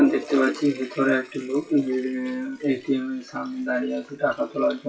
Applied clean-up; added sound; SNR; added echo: classical method WPE with log-MMSE.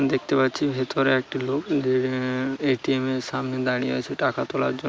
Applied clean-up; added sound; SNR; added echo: none; none; none; none.